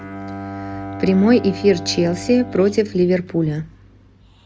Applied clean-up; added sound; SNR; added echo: none; Bowed string instrument; 13 dB; none.